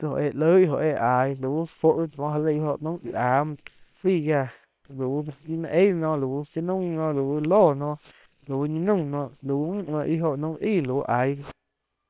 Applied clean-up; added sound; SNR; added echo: neural separator model SepFormer WHAM!.